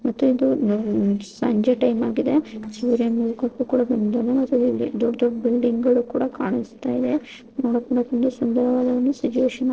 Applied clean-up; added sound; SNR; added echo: neural separator model SepFormer DNS4.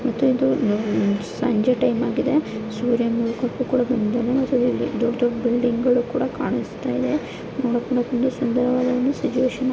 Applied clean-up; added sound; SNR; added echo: none; none; none; none.